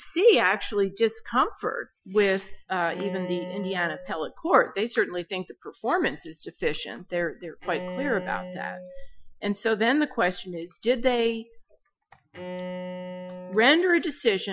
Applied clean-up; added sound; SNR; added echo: classical method Wiener filter.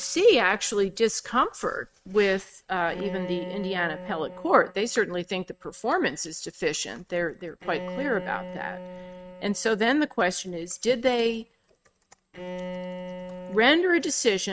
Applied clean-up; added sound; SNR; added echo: neural mask model RNNoise.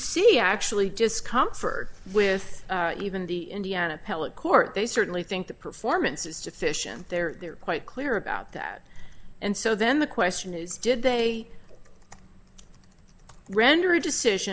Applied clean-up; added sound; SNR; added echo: none; none; none; none.